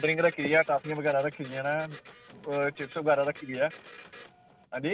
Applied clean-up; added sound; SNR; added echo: none; Printer; 19 dB; none.